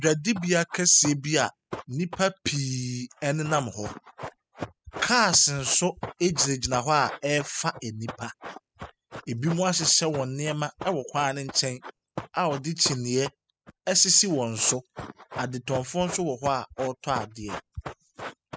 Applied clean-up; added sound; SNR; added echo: classical method spectral subtraction.